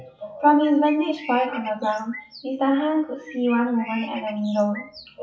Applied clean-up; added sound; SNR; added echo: classical method WPE with log-MMSE.